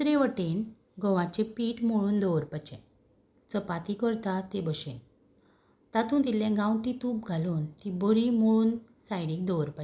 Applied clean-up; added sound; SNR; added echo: none; none; none; none.